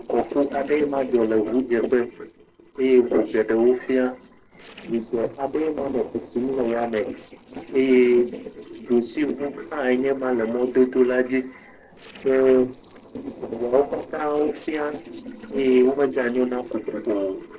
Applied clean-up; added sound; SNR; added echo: neural separator model SepFormer DNS4.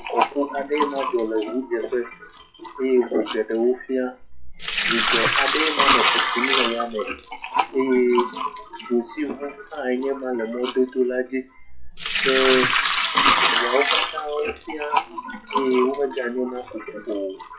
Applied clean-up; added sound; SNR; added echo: classical method WPE with log-MMSE.